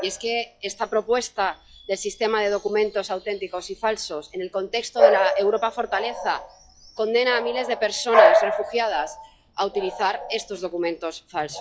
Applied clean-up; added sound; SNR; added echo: classical method log-MMSE.